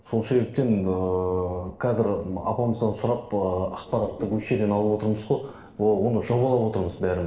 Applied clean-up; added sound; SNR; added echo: neural separator model SepFormer DNS4.